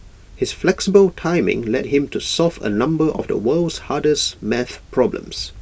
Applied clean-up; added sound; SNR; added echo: none; none; none; none.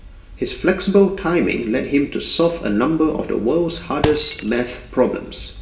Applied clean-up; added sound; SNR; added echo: none; Shatter; 15 dB; reverberation time 0.7 s.